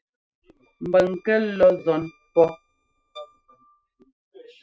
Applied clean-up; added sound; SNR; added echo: neural mask model RNNoise.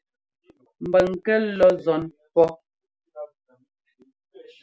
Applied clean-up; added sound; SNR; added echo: none; none; none; none.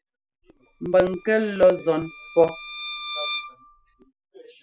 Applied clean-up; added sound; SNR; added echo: none; Bowed string instrument; 12 dB; none.